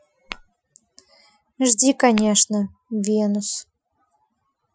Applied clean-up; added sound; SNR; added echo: classical method Wiener filter.